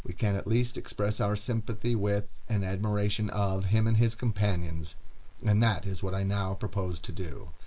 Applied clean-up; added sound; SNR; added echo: neural mask model Resemble Enhance denoiser.